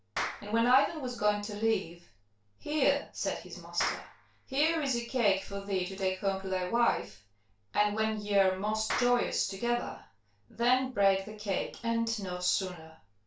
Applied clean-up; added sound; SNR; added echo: none; Clapping; 13 dB; reverberation time 0.2 s.